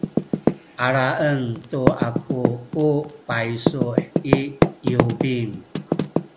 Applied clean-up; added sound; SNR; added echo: none; Typing; -1 dB; none.